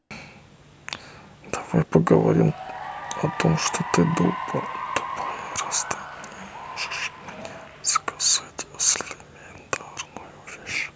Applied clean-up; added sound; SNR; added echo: none; Applause / Cheering; 11 dB; none.